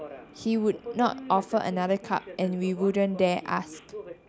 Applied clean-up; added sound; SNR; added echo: none; Subway, metro, underground; 15 dB; none.